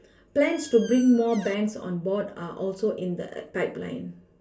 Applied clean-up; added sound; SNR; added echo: none; Squeak; 19 dB; reverberation time 0.3 s.